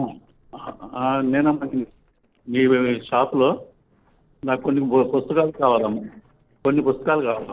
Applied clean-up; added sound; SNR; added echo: neural separator model SepFormer DNS4.